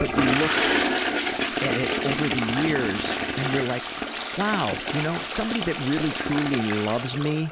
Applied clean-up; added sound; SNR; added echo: none; Toilet flush; -1 dB; none.